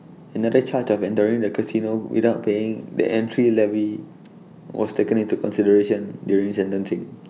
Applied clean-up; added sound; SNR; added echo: none; none; none; none.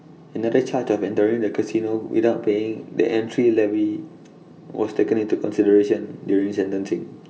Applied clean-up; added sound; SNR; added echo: none; none; none; reverberation time 1.9 s.